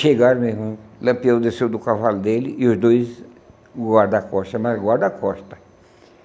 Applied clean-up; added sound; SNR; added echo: none; none; none; none.